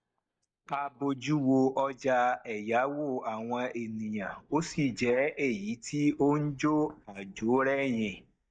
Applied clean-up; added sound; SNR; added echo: neural mask model DeepFilterNet 3.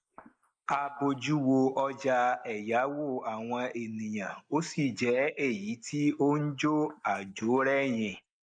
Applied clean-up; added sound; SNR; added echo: neural mask model Resemble Enhance denoiser.